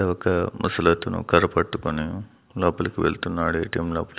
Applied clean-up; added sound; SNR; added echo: none; none; none; none.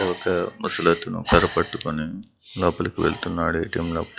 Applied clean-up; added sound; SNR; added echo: classical method log-MMSE.